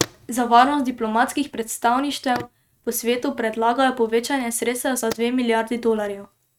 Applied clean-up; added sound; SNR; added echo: neural mask model RNNoise.